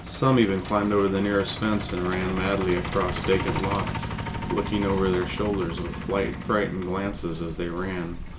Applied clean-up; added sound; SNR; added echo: none; Truck; 6 dB; none.